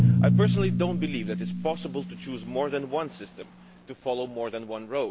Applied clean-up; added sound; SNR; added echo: none; Drum; -4 dB; none.